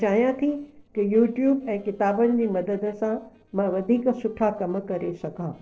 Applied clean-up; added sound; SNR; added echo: neural separator model SepFormer DNS4.